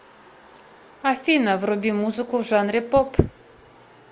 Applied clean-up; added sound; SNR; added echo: none; none; none; none.